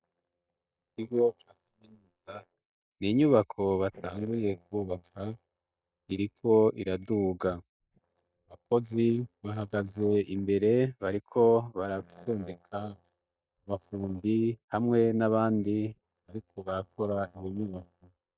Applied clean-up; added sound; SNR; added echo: neural mask model DeepFilterNet 3.